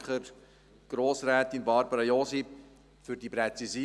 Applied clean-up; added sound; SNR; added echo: none; none; none; none.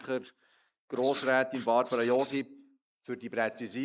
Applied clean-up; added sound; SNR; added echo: neural mask model Resemble Enhance denoiser.